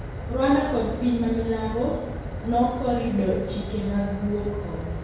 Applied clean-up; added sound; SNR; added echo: none; Fire; 7 dB; reverberation time 1.0 s.